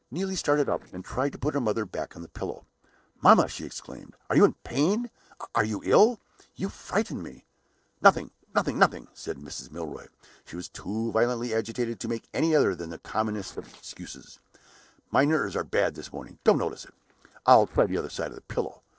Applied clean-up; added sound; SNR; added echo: neural separator model SepFormer DNS4.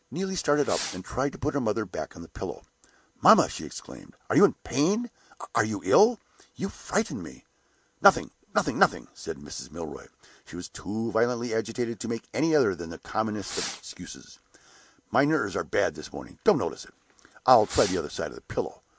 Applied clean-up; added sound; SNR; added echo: none; Fireworks; 13 dB; none.